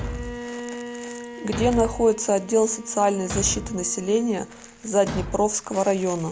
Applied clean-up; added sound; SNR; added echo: none; Bowed string instrument + Thump, thud; 10 dB; none.